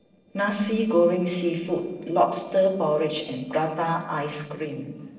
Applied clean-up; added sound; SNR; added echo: neural separator model SepFormer DNS4.